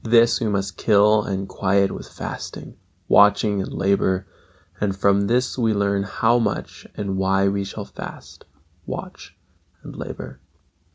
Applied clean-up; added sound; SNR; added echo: none; none; none; none.